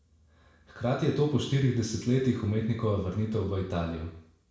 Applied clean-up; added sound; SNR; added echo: none; none; none; reverberation time 0.7 s.